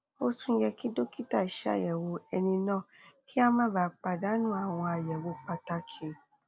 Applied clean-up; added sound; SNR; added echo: none; none; none; none.